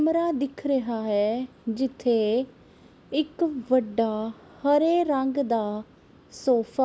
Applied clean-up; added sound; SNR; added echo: none; none; none; none.